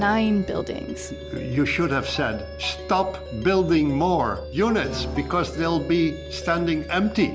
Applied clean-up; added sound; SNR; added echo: none; Wind instrument, woodwind instrument; 18 dB; none.